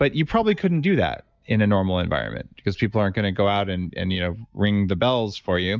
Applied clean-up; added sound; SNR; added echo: neural mask model DeepFilterNet 3.